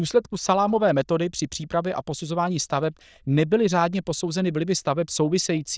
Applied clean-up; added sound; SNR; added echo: neural diffusion model UNIVERSE++.